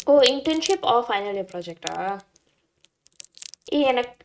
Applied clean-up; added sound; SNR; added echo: neural mask model RNNoise.